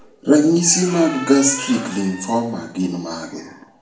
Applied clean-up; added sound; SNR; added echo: none; Squeak; 16 dB; reverberation time 0.5 s.